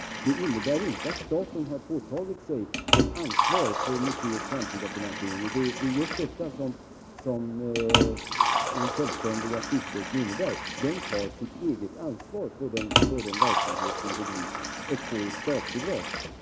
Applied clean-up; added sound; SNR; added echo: none; Liquid; -1 dB; none.